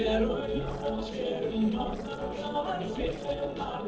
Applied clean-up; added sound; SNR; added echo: neural separator model SepFormer DNS4.